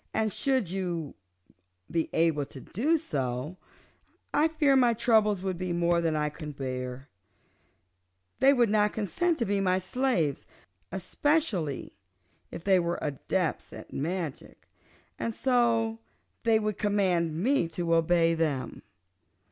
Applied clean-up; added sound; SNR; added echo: none; Raindrop / Drip; 18 dB; none.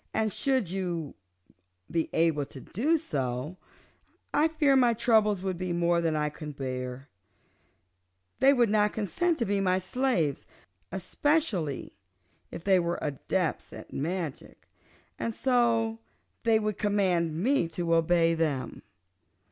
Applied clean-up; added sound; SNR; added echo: none; none; none; none.